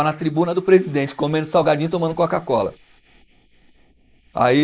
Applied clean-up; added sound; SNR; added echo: neural mask model Resemble Enhance denoiser.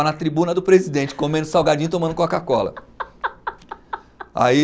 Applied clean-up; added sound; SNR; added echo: none; none; none; none.